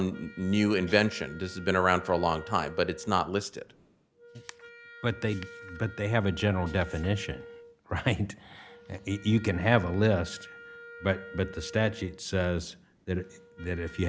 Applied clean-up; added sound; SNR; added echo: none; Wind instrument, woodwind instrument; 18 dB; none.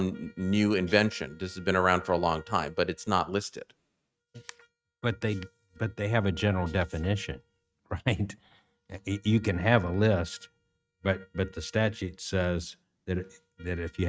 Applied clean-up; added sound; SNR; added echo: neural mask model RNNoise.